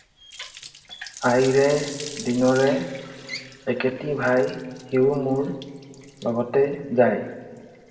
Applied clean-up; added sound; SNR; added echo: none; Water tap, faucet; 18 dB; reverberation time 2.1 s.